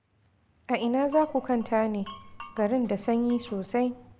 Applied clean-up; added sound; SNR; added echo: none; Glass; 19 dB; none.